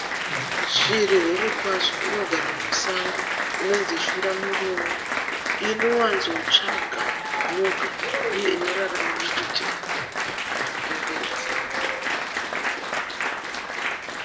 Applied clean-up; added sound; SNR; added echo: none; Applause; -1 dB; reverberation time 0.9 s.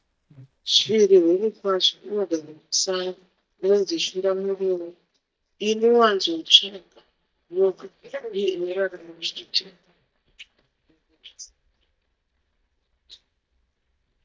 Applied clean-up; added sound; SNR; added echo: neural mask model DeepFilterNet 3.